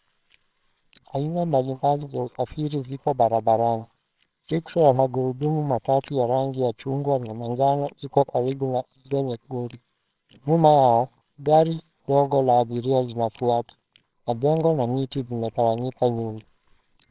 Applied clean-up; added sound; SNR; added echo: neural separator model SepFormer WHAMR!.